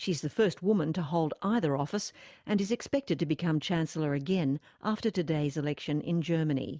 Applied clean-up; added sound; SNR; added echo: none; none; none; none.